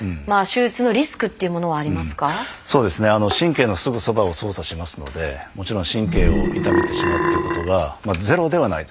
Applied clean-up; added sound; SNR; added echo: none; Burping, eructation; -1 dB; none.